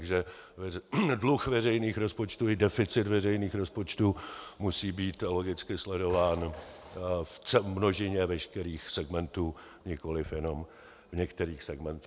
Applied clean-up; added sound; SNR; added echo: none; none; none; none.